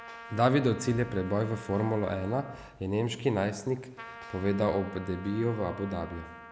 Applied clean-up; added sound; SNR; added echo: none; Trumpet; 17 dB; none.